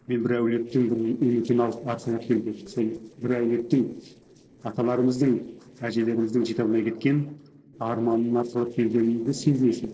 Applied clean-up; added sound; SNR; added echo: neural separator model SepFormer DNS4.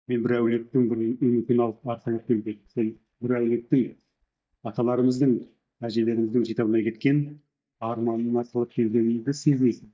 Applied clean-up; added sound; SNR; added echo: neural mask model DeepFilterNet 3.